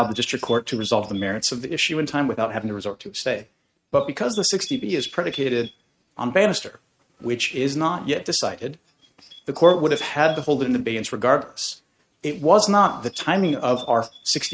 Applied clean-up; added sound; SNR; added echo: neural mask model RNNoise.